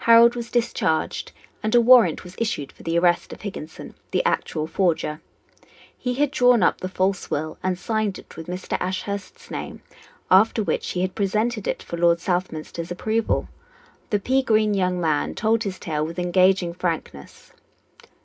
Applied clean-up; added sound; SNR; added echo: none; none; none; reverberation time 0.3 s.